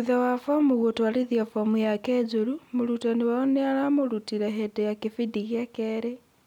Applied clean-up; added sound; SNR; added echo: none; none; none; none.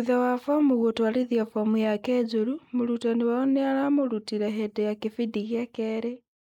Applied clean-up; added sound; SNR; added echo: neural mask model Resemble Enhance denoiser.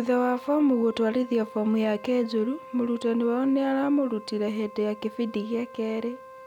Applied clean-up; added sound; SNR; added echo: none; Wind instrument, woodwind instrument; 18 dB; none.